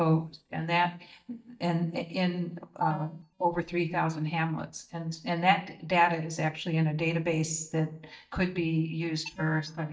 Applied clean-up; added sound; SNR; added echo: neural mask model DeepFilterNet 3.